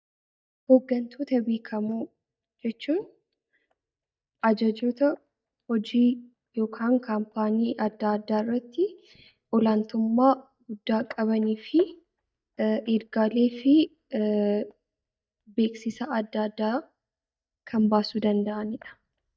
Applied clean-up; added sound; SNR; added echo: neural mask model DeepFilterNet 3.